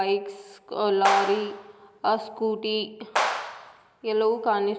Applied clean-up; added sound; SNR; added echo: none; Clapping; 5 dB; none.